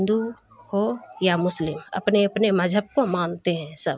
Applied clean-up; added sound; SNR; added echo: none; none; none; none.